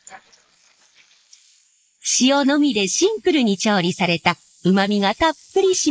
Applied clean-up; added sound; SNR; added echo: neural mask model Resemble Enhance denoiser.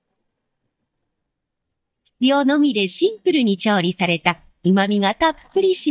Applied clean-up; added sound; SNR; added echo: neural mask model DeepFilterNet 3.